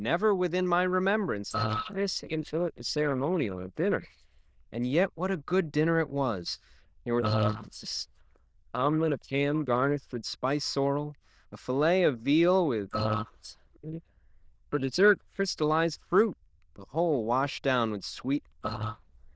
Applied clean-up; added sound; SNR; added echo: neural diffusion model UNIVERSE++.